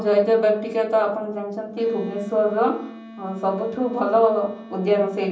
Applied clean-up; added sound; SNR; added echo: none; Wind instrument, woodwind instrument; 19 dB; reverberation time 0.6 s.